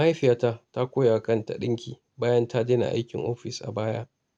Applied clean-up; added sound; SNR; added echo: none; none; none; none.